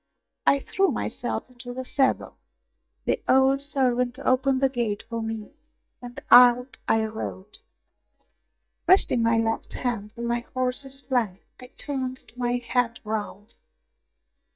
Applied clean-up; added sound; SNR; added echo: neural mask model DeepFilterNet 3.